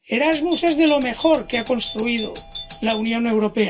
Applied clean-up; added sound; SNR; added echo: none; Doorbell; 10 dB; reverberation time 0.2 s.